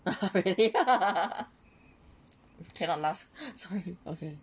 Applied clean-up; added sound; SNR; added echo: none; none; none; none.